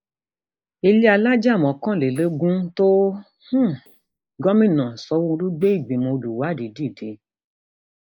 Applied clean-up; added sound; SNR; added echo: neural mask model Resemble Enhance denoiser.